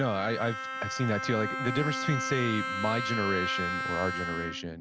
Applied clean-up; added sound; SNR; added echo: none; Bowed string instrument; 3 dB; none.